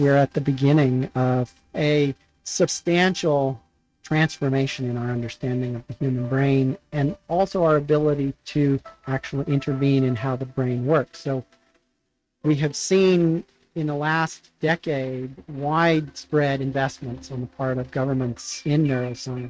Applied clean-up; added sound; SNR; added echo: neural mask model RNNoise.